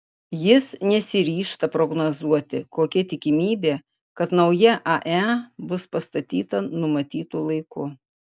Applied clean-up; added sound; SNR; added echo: none; none; none; none.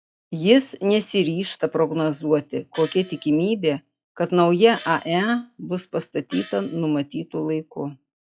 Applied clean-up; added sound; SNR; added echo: classical method log-MMSE.